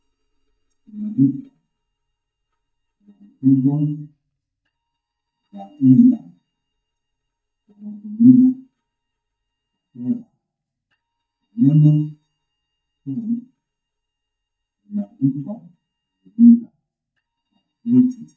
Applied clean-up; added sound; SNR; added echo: neural mask model DeepFilterNet 3.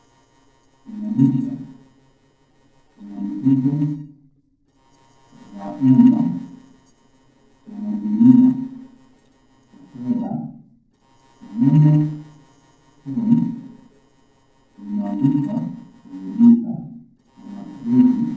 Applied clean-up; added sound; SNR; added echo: neural separator model SepFormer DNS4.